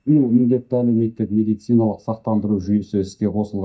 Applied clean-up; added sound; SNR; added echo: neural mask model DeepFilterNet 3.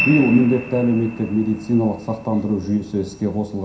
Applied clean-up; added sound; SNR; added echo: none; Piano; 12 dB; reverberation time 0.5 s.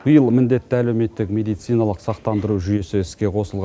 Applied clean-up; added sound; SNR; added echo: none; none; none; none.